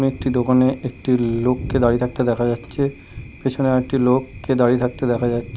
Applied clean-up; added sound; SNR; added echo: none; Thunder; 14 dB; none.